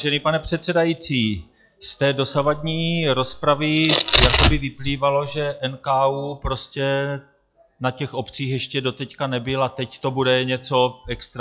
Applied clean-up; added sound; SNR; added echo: classical method log-MMSE.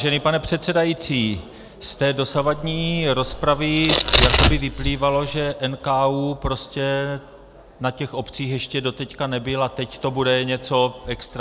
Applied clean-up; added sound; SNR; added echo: none; Domestic sounds, home sounds; 0 dB; none.